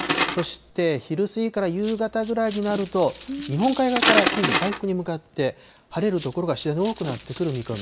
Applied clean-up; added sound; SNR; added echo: none; Coin (dropping); 5 dB; none.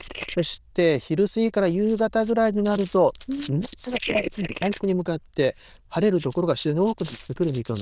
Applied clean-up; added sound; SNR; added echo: neural diffusion model UNIVERSE++.